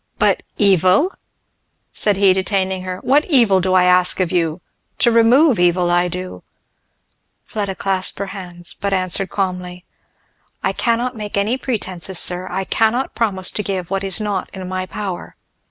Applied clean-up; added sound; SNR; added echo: none; none; none; none.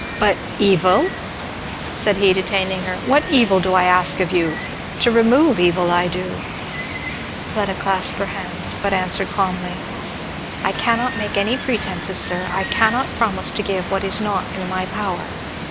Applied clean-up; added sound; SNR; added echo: none; Water; 7 dB; none.